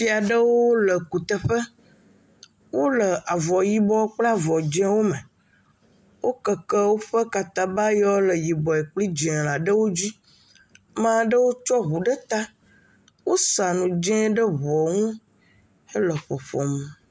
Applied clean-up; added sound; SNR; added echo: none; none; none; none.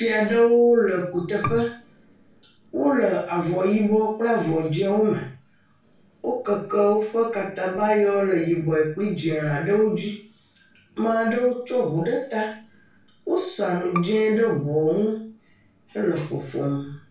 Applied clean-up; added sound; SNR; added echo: none; Bowed string instrument; 16 dB; reverberation time 0.4 s.